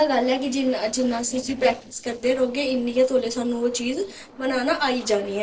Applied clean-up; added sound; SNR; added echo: neural separator model SepFormer DNS4.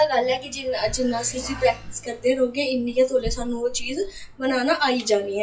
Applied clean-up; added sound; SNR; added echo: classical method WPE with log-MMSE.